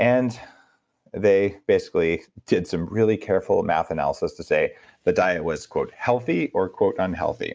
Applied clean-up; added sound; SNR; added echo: none; none; none; none.